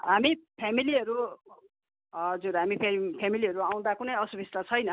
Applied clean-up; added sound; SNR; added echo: none; none; none; none.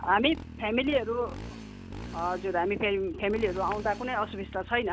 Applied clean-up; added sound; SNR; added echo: none; Motorcycle; 12 dB; none.